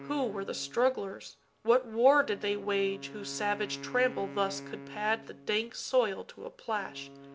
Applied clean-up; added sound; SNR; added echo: none; Wind instrument, woodwind instrument; 16 dB; none.